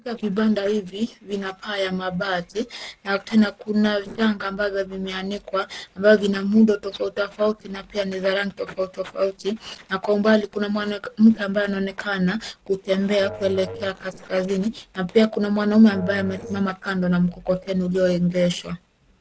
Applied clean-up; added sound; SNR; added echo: neural separator model SepFormer DNS4.